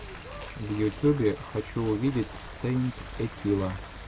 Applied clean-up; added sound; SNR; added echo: none; Applause + Bathtub (filling or washing); 16 dB; none.